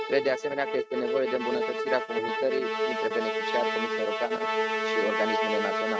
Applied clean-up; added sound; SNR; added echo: neural mask model RNNoise.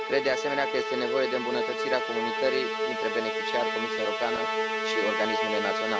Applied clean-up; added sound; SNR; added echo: none; Musical instrument; -1 dB; none.